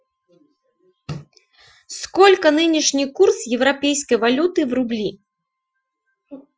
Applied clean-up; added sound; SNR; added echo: classical method Wiener filter.